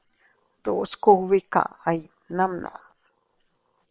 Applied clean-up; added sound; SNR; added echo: neural separator model SepFormer WHAM!.